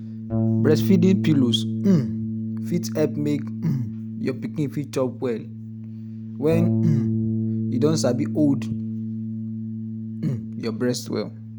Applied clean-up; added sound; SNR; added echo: none; Bass guitar; 1 dB; none.